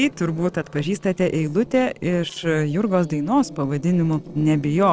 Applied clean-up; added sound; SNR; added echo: neural separator model SepFormer DNS4.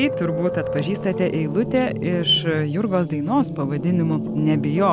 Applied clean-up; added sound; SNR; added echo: none; Piano; 7 dB; none.